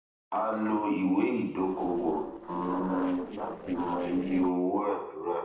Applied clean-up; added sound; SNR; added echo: neural separator model SepFormer DNS4.